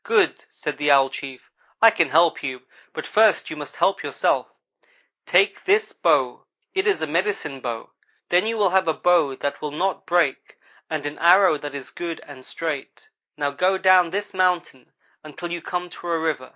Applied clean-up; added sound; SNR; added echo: neural mask model Resemble Enhance denoiser.